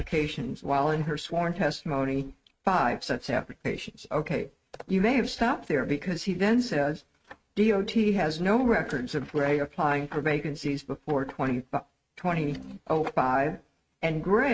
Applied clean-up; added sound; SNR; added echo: neural mask model RNNoise.